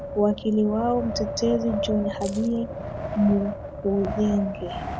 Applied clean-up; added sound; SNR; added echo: none; Wind + Keys jangling; 7 dB; none.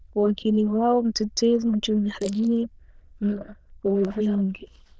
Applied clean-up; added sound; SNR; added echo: neural diffusion model UNIVERSE++.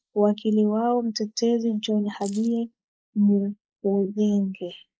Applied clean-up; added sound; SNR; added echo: neural mask model Resemble Enhance denoiser.